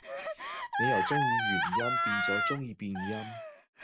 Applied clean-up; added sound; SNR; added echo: none; Gasp; -5 dB; none.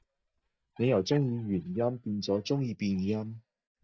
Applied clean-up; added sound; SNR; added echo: neural mask model DeepFilterNet 3.